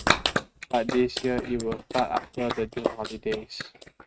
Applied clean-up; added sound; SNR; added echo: neural mask model RNNoise.